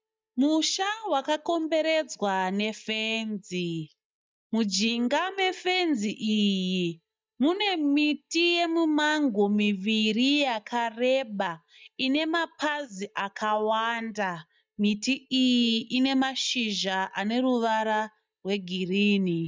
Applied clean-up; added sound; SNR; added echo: neural mask model DeepFilterNet 3.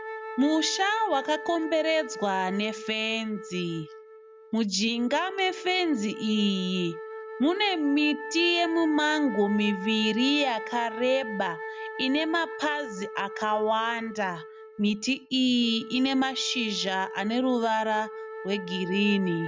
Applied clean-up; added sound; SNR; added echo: none; Wind instrument, woodwind instrument; 11 dB; none.